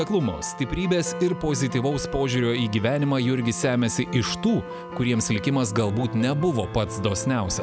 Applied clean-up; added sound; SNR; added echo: none; none; none; none.